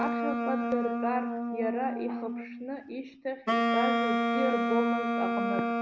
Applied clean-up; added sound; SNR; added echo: none; Wind instrument, woodwind instrument; -4 dB; none.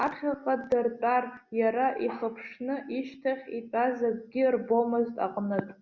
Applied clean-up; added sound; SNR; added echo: none; none; none; none.